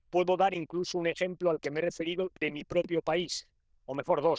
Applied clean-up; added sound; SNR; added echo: neural diffusion model UNIVERSE++.